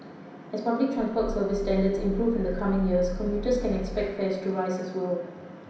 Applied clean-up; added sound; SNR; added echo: none; Growling; 9 dB; reverberation time 0.9 s.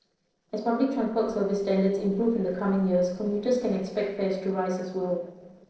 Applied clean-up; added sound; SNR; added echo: neural separator model SepFormer DNS4.